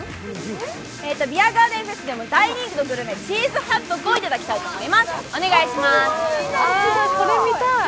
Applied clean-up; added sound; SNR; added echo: none; none; none; none.